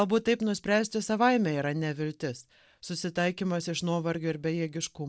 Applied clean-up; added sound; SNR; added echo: none; none; none; none.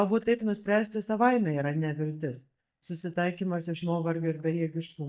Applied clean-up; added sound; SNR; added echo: neural mask model DeepFilterNet 3.